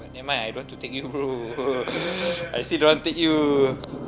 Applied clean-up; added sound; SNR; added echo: none; Organ; 18 dB; none.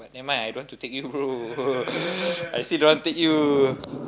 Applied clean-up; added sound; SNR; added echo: none; none; none; none.